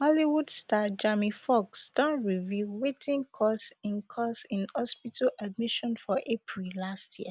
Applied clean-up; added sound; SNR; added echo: none; none; none; none.